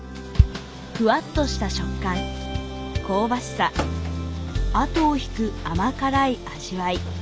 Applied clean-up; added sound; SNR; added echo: none; Bass drum; 1 dB; none.